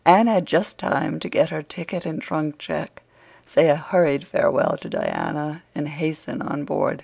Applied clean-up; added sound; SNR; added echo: none; none; none; none.